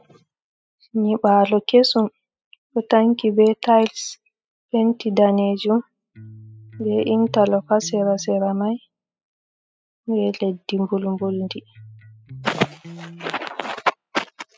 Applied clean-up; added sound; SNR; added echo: classical method spectral subtraction.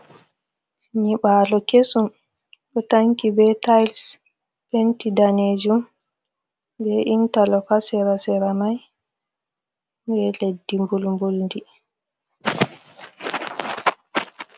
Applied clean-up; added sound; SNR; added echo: none; none; none; none.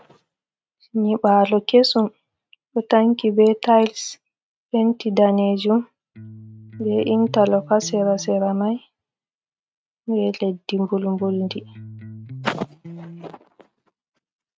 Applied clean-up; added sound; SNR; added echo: neural mask model RNNoise.